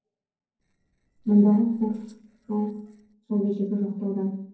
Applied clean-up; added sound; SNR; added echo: neural separator model SepFormer DNS4.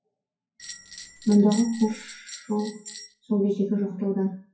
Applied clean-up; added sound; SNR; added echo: classical method WPE with log-MMSE.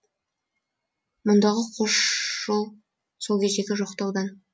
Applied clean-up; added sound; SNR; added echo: none; none; none; none.